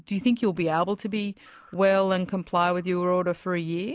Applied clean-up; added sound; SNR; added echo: none; none; none; none.